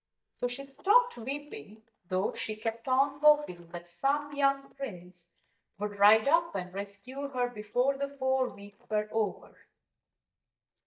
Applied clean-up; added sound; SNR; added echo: neural mask model DeepFilterNet 3.